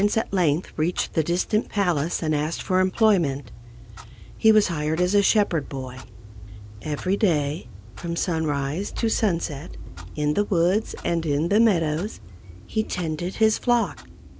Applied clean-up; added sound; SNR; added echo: none; Clock; 14 dB; none.